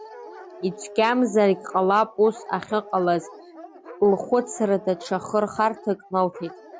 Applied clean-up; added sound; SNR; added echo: none; Dog; 18 dB; none.